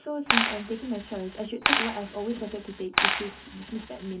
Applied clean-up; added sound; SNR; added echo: none; Coin (dropping); -4 dB; reverberation time 0.4 s.